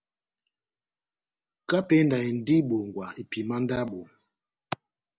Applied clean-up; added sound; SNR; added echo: none; none; none; none.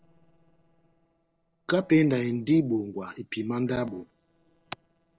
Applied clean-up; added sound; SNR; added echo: neural separator model SepFormer DNS4.